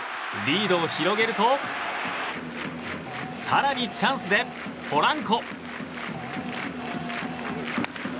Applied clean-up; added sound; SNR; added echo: none; Fart; 14 dB; none.